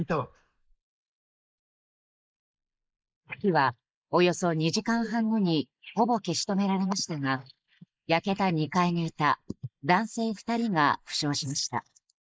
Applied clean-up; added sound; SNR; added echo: neural mask model Resemble Enhance denoiser.